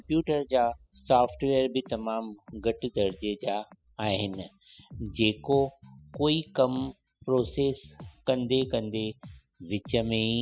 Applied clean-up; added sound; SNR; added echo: classical method spectral subtraction.